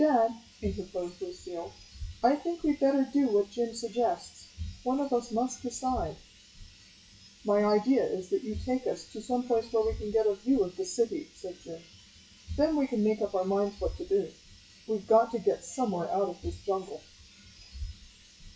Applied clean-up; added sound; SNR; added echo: classical method WPE with log-MMSE.